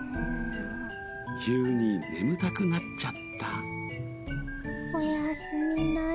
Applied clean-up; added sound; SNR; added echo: none; none; none; none.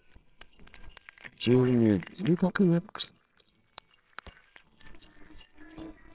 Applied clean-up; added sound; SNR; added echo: neural separator model SepFormer WHAMR!.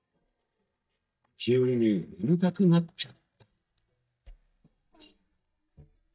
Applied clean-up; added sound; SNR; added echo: neural mask model DeepFilterNet 3.